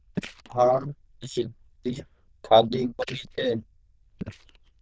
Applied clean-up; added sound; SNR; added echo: neural diffusion model UNIVERSE++.